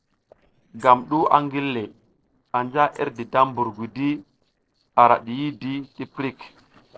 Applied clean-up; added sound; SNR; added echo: neural separator model SepFormer DNS4.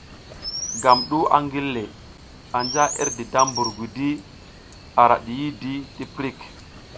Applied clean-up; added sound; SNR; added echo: none; Chirp, tweet; 11 dB; none.